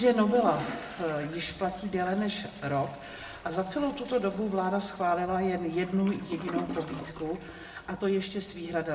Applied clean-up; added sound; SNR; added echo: none; Toilet flush; 15 dB; reverberation time 0.6 s.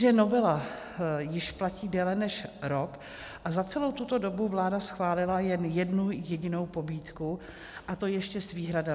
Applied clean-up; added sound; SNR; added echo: none; none; none; none.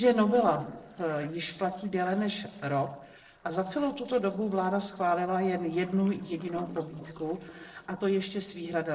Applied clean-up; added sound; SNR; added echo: neural separator model SepFormer DNS4.